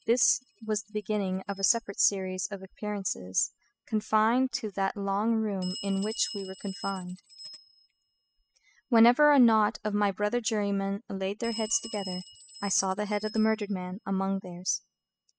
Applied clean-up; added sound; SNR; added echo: classical method spectral subtraction.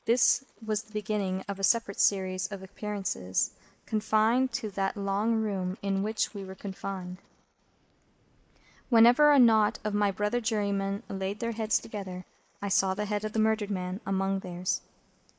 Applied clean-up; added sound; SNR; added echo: neural mask model Resemble Enhance denoiser.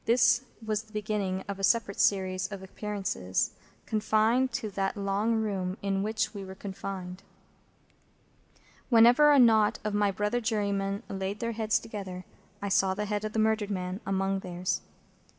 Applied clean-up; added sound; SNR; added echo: none; none; none; none.